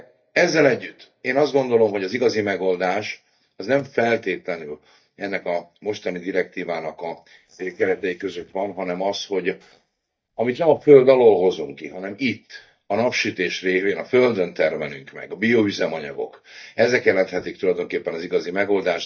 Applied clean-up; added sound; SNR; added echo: neural mask model DeepFilterNet 3.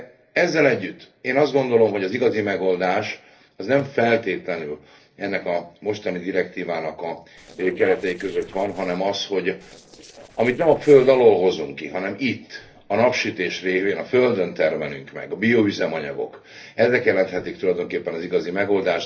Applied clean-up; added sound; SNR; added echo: neural separator model SepFormer DNS4.